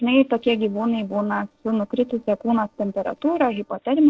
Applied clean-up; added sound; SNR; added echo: neural separator model SepFormer DNS4.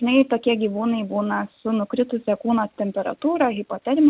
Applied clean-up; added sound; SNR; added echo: none; none; none; none.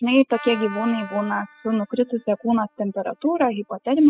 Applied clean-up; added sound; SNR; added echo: classical method spectral subtraction.